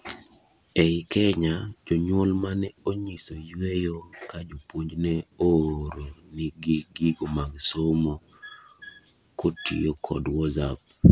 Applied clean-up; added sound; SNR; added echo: none; none; none; none.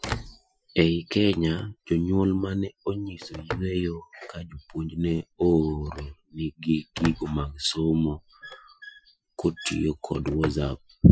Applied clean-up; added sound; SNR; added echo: classical method Wiener filter.